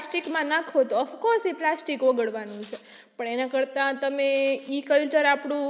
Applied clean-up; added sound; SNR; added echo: none; Rattle; 17 dB; none.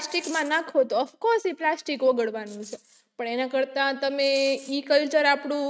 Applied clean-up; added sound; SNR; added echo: neural mask model RNNoise.